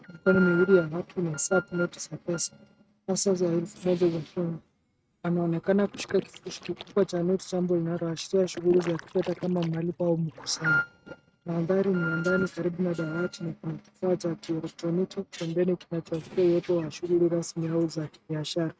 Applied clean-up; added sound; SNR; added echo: neural mask model RNNoise.